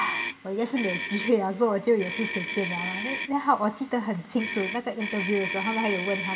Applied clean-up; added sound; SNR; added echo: none; Motor vehicle (road); 6 dB; reverberation time 2.8 s.